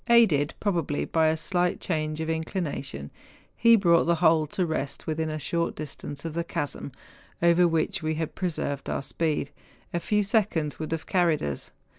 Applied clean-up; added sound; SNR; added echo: none; none; none; none.